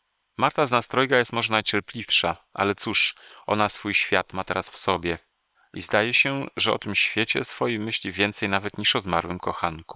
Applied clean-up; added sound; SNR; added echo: neural separator model SepFormer WHAM!.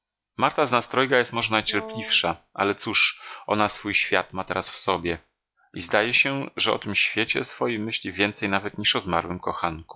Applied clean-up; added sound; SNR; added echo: classical method log-MMSE.